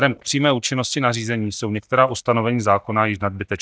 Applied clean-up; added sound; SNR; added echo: neural mask model DeepFilterNet 3.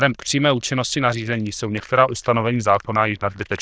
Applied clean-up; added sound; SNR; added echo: neural diffusion model UNIVERSE++.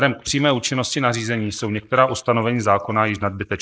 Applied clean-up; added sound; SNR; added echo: neural mask model Resemble Enhance denoiser.